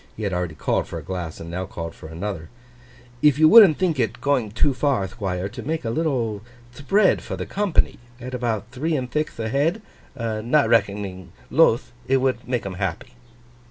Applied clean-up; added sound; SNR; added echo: none; none; none; none.